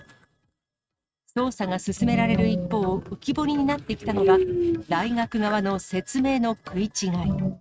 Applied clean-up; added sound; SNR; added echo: neural mask model RNNoise.